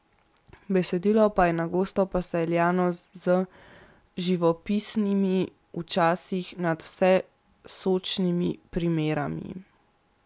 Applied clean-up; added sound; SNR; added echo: none; none; none; none.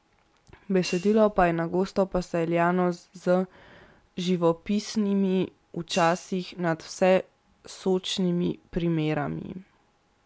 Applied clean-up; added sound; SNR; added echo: none; Hi-hat; 20 dB; none.